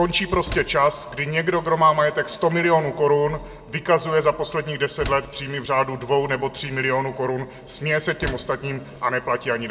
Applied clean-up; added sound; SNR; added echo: none; Slam; 14 dB; reverberation time 1.3 s.